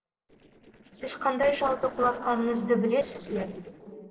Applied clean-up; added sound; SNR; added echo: neural separator model SepFormer DNS4.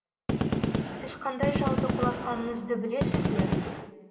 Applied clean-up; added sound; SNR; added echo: none; Gunshot, gunfire; -4 dB; reverberation time 2.3 s.